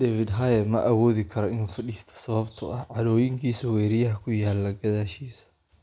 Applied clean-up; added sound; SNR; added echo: none; none; none; none.